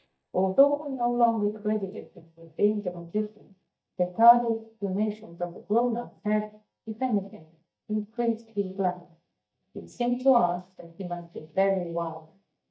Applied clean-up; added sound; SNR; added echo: neural mask model DeepFilterNet 3.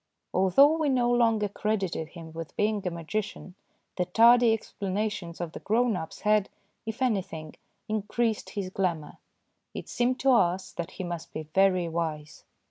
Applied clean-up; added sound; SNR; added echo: none; none; none; none.